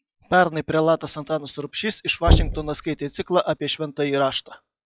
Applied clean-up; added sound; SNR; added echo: classical method log-MMSE.